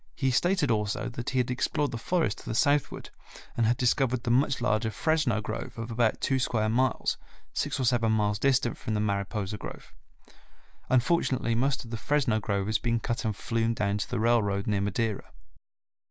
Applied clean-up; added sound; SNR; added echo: none; none; none; none.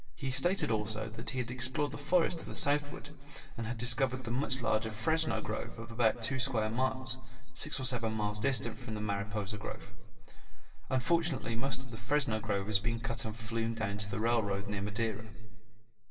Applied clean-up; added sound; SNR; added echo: none; none; none; reverberation time 1.3 s.